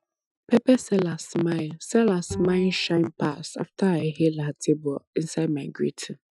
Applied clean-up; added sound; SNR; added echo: classical method Wiener filter.